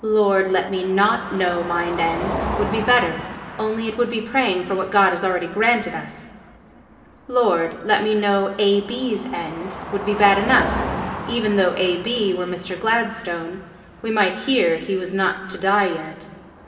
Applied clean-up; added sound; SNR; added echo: none; Car passing by; 11 dB; reverberation time 2.5 s.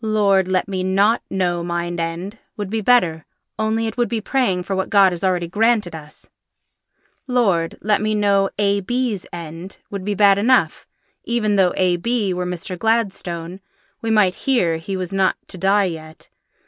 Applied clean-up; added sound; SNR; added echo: none; none; none; none.